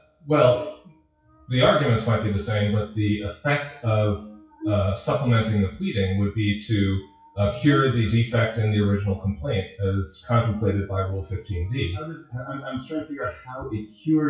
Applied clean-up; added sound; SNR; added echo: classical method WPE with log-MMSE.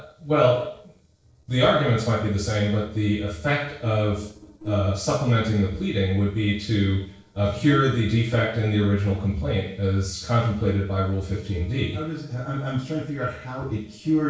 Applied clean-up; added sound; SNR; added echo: neural separator model SepFormer DNS4.